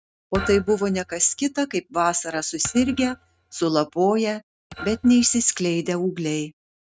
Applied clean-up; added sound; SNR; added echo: neural mask model RNNoise.